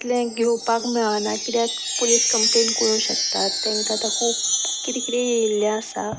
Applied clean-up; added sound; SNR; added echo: none; Wind chime; 1 dB; none.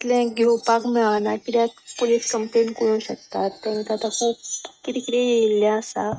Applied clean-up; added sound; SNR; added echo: neural mask model RNNoise.